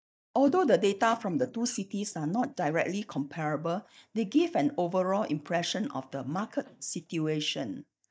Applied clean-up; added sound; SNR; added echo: neural mask model DeepFilterNet 3.